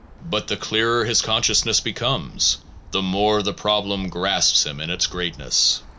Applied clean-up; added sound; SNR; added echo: none; Bird; 19 dB; none.